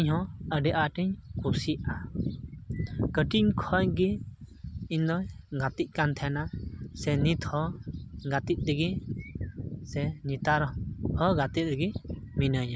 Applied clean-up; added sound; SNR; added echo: none; none; none; none.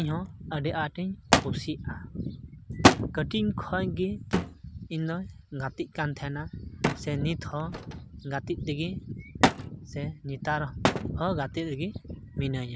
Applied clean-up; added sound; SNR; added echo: none; Thump, thud; 0 dB; none.